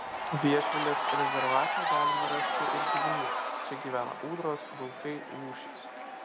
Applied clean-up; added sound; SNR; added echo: none; Crowd / Cheering; -3 dB; none.